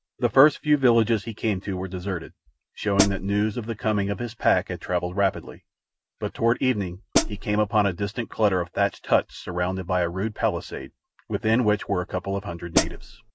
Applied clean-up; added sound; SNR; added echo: none; Hi-hat; 1 dB; none.